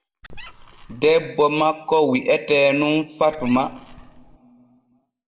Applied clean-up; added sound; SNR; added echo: none; Squeak; 18 dB; reverberation time 0.6 s.